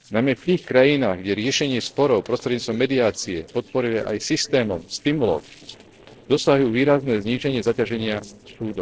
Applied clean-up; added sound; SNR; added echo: neural separator model SepFormer DNS4.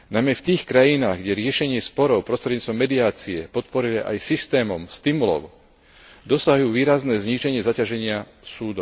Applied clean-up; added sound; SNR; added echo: none; none; none; none.